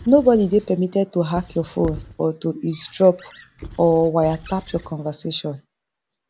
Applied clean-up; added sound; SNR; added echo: none; Squeak / Writing; 19 dB; none.